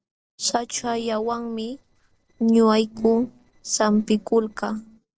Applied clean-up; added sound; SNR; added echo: neural separator model SepFormer DNS4.